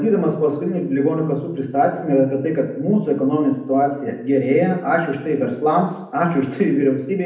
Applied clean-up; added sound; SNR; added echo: none; none; none; reverberation time 0.7 s.